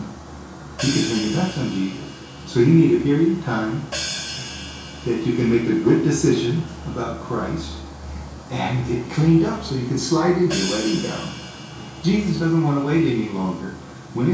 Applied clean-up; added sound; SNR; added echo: none; Hi-hat; 14 dB; reverberation time 0.6 s.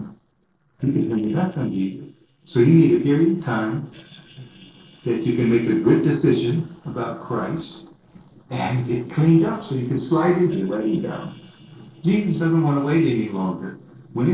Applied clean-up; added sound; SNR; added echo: neural separator model SepFormer DNS4.